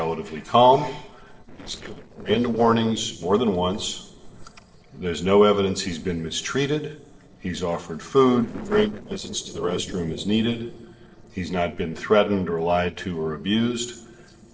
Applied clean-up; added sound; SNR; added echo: neural separator model SepFormer DNS4.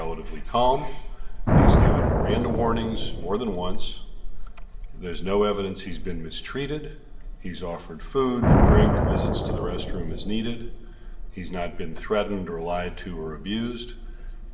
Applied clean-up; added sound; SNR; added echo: none; Thunder; -1 dB; reverberation time 2.9 s.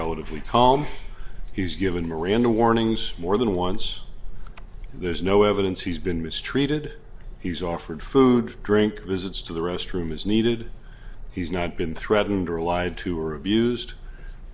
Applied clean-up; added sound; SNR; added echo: none; none; none; none.